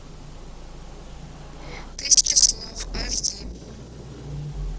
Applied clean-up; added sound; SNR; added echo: neural separator model SepFormer DNS4.